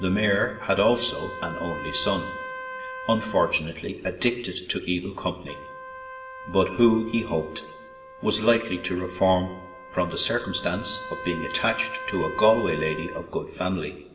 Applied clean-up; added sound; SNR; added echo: none; Trumpet; 13 dB; reverberation time 1.0 s.